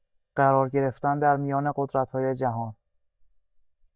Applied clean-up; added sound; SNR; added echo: neural mask model DeepFilterNet 3.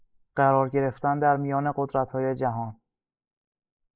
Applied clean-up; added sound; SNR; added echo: neural mask model Resemble Enhance denoiser.